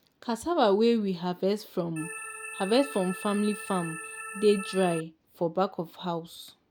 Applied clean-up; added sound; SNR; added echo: none; Organ; 11 dB; none.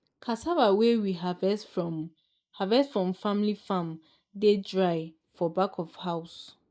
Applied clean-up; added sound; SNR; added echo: neural mask model Resemble Enhance denoiser.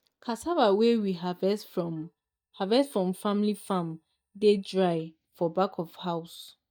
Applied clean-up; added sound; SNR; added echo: neural mask model DeepFilterNet 3.